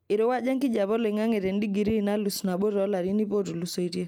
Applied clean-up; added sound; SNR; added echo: neural mask model Resemble Enhance denoiser.